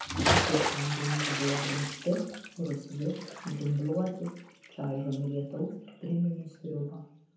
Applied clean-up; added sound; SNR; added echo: none; Bathtub (filling or washing) / Splash, splatter; 2 dB; reverberation time 0.7 s.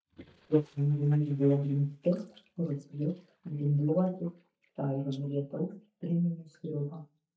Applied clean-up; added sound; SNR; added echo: neural mask model DeepFilterNet 3.